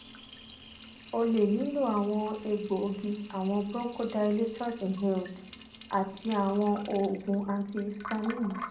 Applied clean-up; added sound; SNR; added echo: none; Liquid; 14 dB; reverberation time 0.4 s.